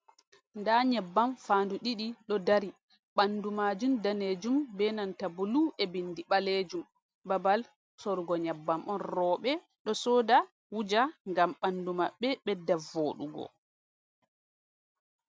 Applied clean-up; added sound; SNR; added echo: none; none; none; none.